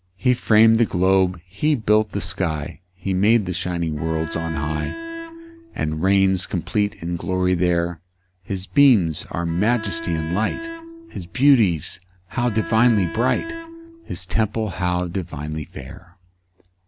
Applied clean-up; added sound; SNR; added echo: none; Bowed string instrument; 11 dB; none.